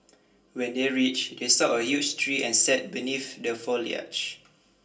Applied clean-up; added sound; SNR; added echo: none; none; none; reverberation time 0.2 s.